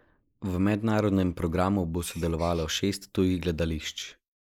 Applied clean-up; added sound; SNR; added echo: neural mask model Resemble Enhance denoiser.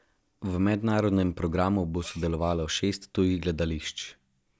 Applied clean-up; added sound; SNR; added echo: neural mask model DeepFilterNet 3.